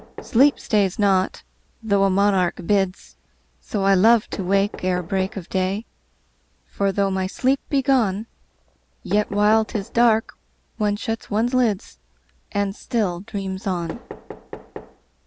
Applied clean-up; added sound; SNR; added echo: none; Knock; 19 dB; none.